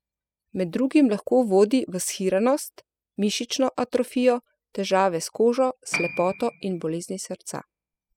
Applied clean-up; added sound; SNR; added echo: classical method spectral subtraction.